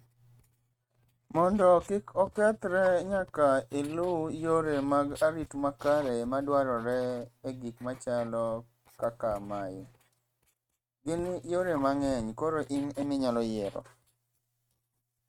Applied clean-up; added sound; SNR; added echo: neural mask model RNNoise.